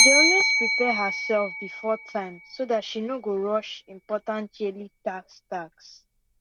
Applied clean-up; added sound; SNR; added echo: none; Bell; -2 dB; none.